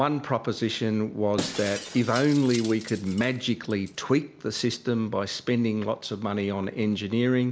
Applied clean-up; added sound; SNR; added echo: none; Shatter; 13 dB; none.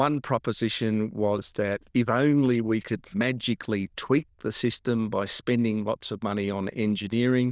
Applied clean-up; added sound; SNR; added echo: neural diffusion model UNIVERSE++.